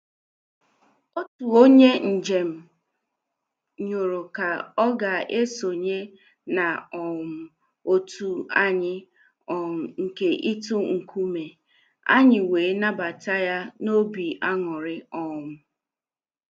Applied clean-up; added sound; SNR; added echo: none; none; none; none.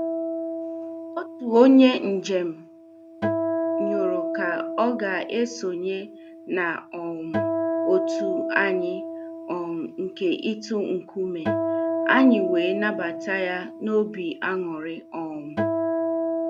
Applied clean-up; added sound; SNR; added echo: none; Acoustic guitar; 4 dB; none.